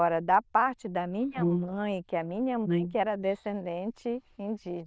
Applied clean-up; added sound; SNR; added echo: neural diffusion model UNIVERSE++.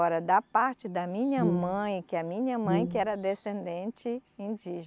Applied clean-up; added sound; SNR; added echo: none; Brass instrument; 1 dB; none.